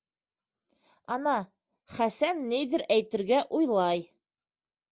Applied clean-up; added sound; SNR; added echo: none; none; none; none.